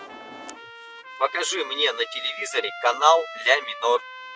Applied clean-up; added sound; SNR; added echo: none; Trumpet; 14 dB; none.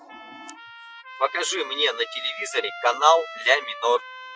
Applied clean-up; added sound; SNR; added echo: classical method Wiener filter.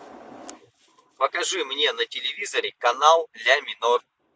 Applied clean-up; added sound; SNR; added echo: none; none; none; none.